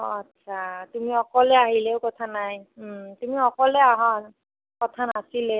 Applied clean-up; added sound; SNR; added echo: none; none; none; none.